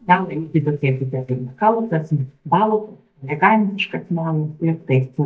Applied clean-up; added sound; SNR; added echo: neural mask model DeepFilterNet 3.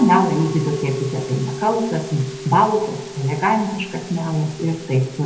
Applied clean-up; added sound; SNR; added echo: none; Musical instrument; 11 dB; reverberation time 0.8 s.